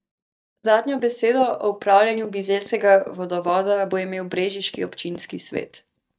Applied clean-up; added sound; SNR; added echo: neural mask model DeepFilterNet 3.